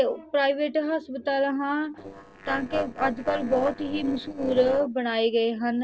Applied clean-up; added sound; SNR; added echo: neural separator model SepFormer DNS4.